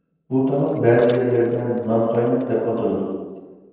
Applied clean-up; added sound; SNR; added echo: neural separator model SepFormer DNS4.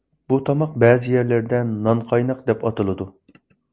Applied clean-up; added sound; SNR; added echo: none; none; none; none.